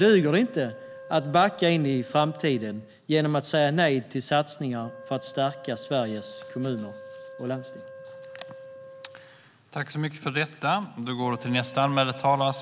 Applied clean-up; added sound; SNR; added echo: none; Wind instrument, woodwind instrument; 18 dB; none.